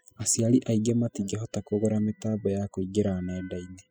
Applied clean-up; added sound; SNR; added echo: classical method spectral subtraction.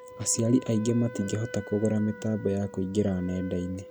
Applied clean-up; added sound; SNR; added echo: none; Wind instrument, woodwind instrument; 16 dB; none.